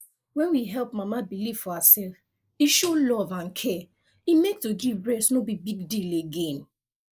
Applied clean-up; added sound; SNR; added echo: neural mask model Resemble Enhance denoiser.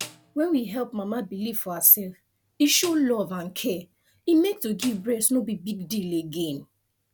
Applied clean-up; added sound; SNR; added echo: none; Snare drum; 19 dB; none.